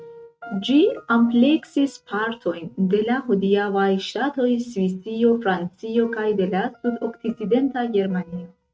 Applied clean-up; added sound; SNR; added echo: neural mask model RNNoise.